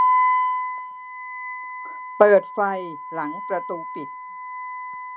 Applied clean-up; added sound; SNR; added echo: none; Wind instrument, woodwind instrument; 1 dB; none.